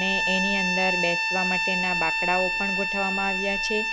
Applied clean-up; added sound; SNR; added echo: none; Bowed string instrument; -3 dB; none.